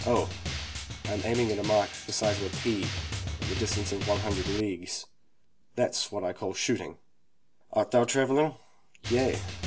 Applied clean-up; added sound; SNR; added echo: none; Drum; 7 dB; none.